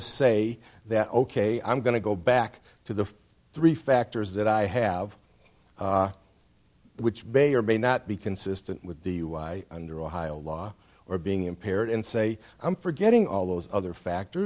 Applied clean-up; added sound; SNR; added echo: none; none; none; none.